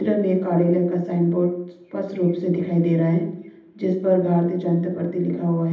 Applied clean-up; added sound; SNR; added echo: none; none; none; reverberation time 0.8 s.